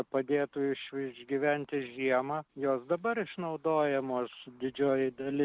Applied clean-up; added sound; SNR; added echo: none; none; none; none.